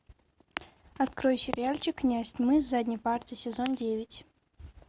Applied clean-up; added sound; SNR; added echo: none; none; none; none.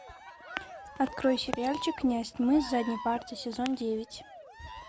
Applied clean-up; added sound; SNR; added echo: none; Cheering; 14 dB; none.